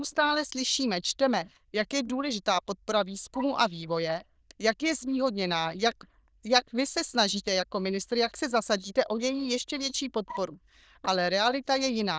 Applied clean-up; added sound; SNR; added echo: neural diffusion model UNIVERSE++.